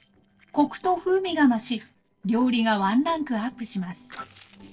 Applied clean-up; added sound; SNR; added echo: neural separator model SepFormer DNS4.